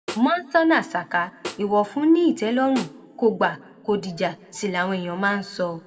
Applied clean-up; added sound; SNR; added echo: none; Snare drum; 18 dB; reverberation time 0.9 s.